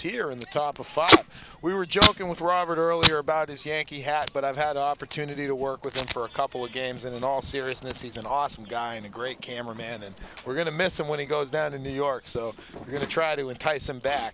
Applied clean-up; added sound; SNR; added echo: none; Packing tape, duct tape; 3 dB; none.